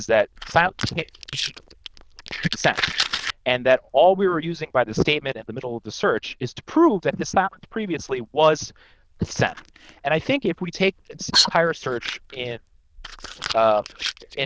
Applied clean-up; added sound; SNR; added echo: neural diffusion model UNIVERSE++.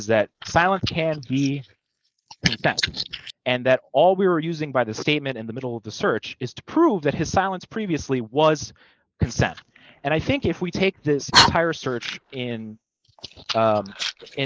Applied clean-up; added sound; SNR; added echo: neural mask model Resemble Enhance denoiser.